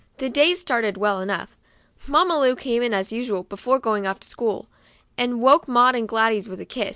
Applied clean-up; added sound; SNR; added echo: none; none; none; none.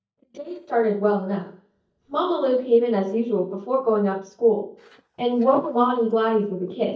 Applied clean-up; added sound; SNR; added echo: neural mask model DeepFilterNet 3.